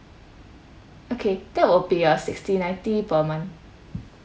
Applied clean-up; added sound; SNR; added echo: none; none; none; none.